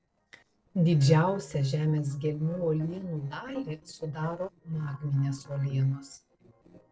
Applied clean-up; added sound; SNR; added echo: neural separator model SepFormer DNS4.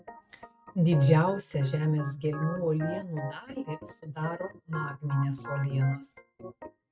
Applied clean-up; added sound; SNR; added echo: neural mask model RNNoise.